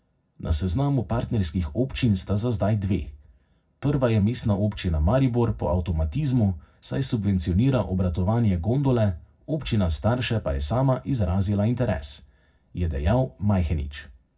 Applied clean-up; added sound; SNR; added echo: none; none; none; reverberation time 0.4 s.